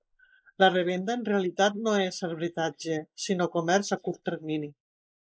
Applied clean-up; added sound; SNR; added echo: neural mask model Resemble Enhance denoiser.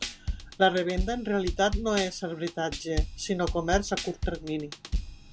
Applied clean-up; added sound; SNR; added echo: none; Drum kit; 5 dB; none.